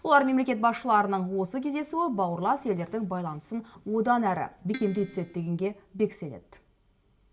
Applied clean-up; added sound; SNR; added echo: none; Keyboard (musical); 15 dB; reverberation time 0.5 s.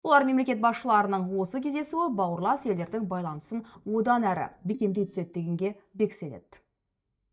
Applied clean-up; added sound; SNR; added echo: neural mask model DeepFilterNet 3.